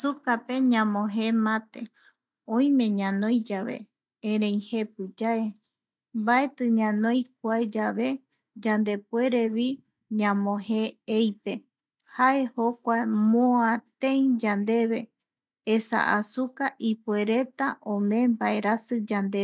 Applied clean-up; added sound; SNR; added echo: none; none; none; none.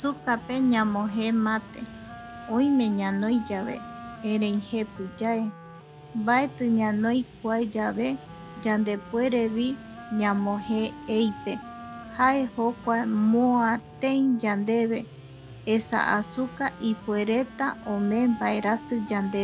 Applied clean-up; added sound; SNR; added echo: none; Wind instrument, woodwind instrument + Guitar; 16 dB; none.